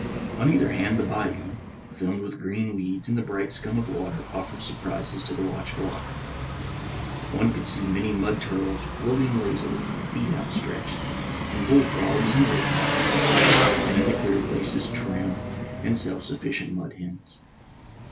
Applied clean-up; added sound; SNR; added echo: none; Engine; 1 dB; reverberation time 0.1 s.